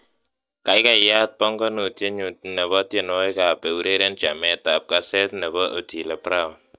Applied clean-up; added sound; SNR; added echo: neural mask model DeepFilterNet 3.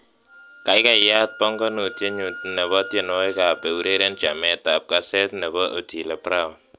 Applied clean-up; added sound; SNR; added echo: none; Wind instrument, woodwind instrument; 18 dB; none.